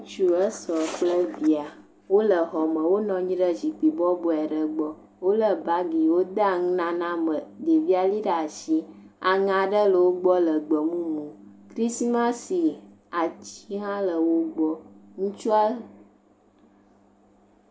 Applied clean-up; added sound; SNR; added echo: none; none; none; none.